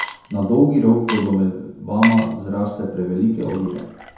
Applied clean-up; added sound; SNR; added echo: none; Water / Liquid; 13 dB; reverberation time 0.9 s.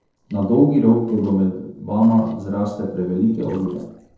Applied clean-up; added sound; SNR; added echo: neural separator model SepFormer DNS4.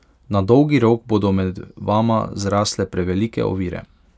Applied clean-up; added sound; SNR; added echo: none; none; none; none.